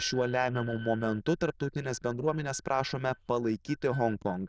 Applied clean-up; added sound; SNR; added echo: neural diffusion model UNIVERSE++.